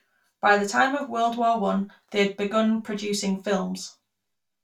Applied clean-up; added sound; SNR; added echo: none; none; none; reverberation time 0.2 s.